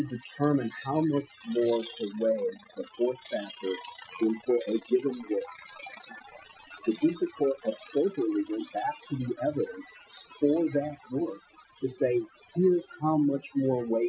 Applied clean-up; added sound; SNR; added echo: classical method Wiener filter.